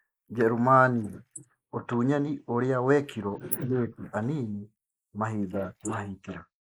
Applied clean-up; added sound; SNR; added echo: neural mask model Resemble Enhance denoiser.